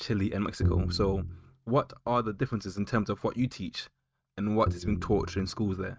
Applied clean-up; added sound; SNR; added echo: neural mask model RNNoise.